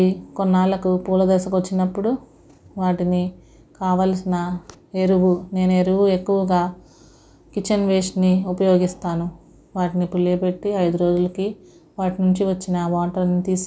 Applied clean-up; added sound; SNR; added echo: none; none; none; none.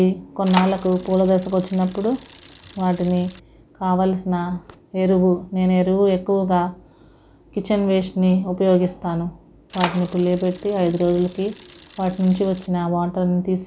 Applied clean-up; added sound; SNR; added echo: none; Bicycle; 13 dB; none.